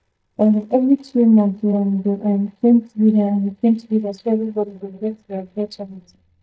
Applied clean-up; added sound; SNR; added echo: neural mask model DeepFilterNet 3.